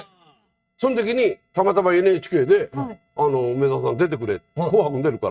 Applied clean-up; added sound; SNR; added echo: neural mask model RNNoise.